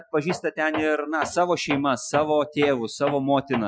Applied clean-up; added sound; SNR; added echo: classical method Wiener filter.